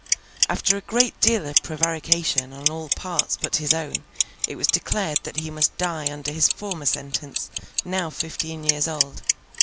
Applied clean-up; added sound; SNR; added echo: none; Clock; -1 dB; none.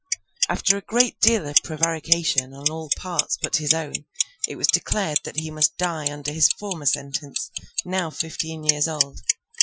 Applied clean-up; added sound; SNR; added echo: classical method Wiener filter.